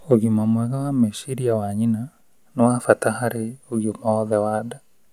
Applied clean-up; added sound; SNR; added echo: none; none; none; none.